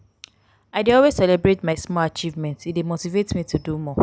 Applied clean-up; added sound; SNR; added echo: none; none; none; none.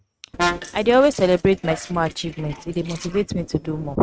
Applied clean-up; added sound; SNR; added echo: neural mask model RNNoise.